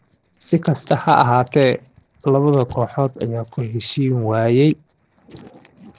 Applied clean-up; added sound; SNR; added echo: neural separator model SepFormer DNS4.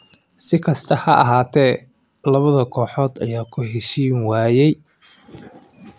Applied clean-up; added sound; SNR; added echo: none; none; none; none.